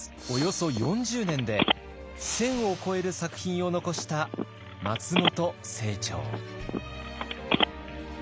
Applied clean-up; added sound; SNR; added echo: none; Telephone; 2 dB; none.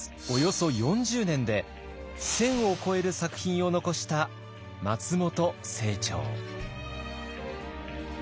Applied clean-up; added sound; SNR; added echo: none; none; none; none.